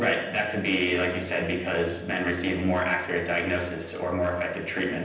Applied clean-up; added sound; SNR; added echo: none; none; none; reverberation time 0.9 s.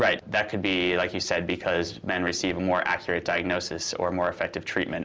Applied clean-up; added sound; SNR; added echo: none; none; none; none.